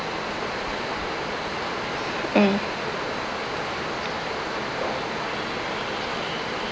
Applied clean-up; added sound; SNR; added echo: none; none; none; none.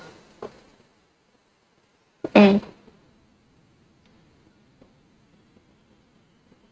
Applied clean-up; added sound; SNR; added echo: neural mask model RNNoise.